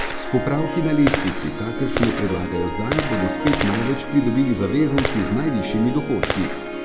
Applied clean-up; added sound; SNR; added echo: none; Harp + Gunshot, gunfire; 4 dB; none.